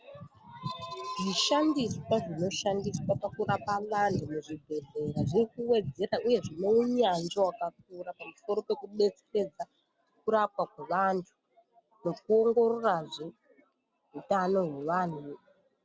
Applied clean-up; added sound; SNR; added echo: none; none; none; none.